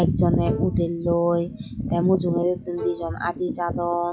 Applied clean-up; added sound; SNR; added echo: classical method log-MMSE.